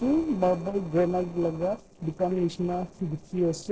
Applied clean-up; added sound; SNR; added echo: neural separator model SepFormer DNS4.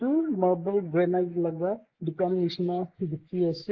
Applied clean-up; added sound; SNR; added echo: neural mask model Resemble Enhance denoiser.